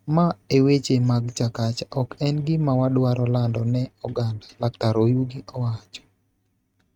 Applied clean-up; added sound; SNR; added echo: neural mask model RNNoise.